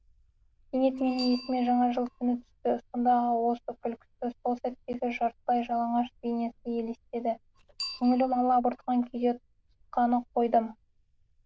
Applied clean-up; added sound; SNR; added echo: neural diffusion model UNIVERSE++.